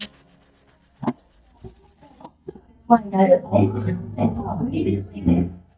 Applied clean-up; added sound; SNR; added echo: neural mask model DeepFilterNet 3.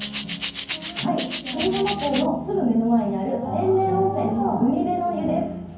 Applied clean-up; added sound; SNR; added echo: none; Rattle (instrument); 9 dB; reverberation time 0.9 s.